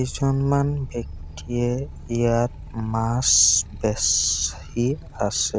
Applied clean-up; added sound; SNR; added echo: none; Motorcycle; 13 dB; none.